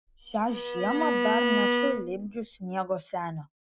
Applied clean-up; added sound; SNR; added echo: none; Bowed string instrument; -2 dB; none.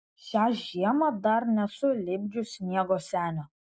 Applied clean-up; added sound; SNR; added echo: none; none; none; none.